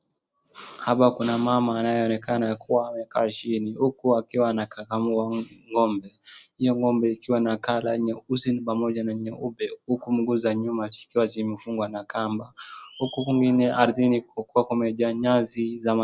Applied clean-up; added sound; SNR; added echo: none; none; none; none.